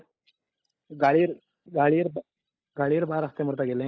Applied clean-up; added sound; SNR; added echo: neural mask model DeepFilterNet 3.